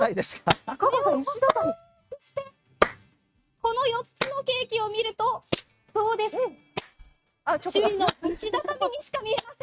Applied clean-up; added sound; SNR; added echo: neural mask model RNNoise.